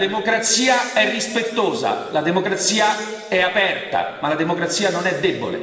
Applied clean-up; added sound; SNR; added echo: none; none; none; reverberation time 1.6 s.